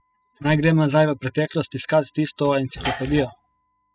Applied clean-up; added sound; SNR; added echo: classical method spectral subtraction.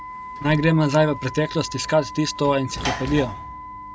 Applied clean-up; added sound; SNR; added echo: none; Sliding door / Slam + Wind instrument, woodwind instrument; 10 dB; none.